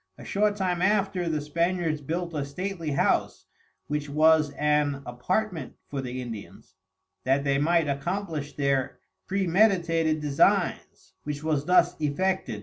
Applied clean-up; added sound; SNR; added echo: none; none; none; none.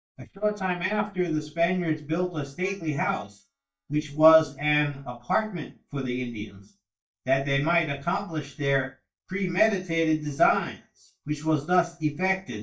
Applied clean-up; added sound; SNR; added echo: neural mask model DeepFilterNet 3.